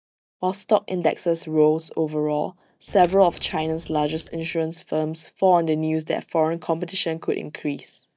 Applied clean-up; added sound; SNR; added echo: neural mask model DeepFilterNet 3.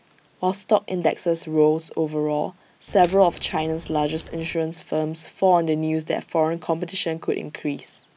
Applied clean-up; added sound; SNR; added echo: none; Crack; 16 dB; none.